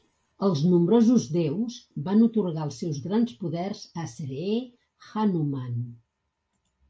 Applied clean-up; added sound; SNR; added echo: none; none; none; none.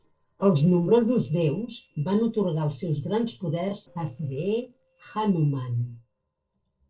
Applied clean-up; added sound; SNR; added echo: neural separator model SepFormer DNS4.